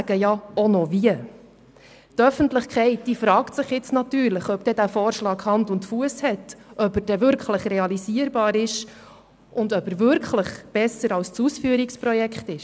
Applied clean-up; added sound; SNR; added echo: none; none; none; none.